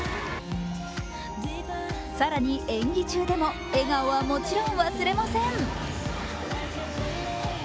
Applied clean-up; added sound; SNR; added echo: none; none; none; none.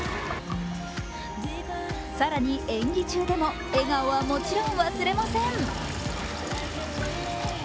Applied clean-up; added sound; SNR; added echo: none; Sink (filling or washing) / Water tap, faucet; 14 dB; none.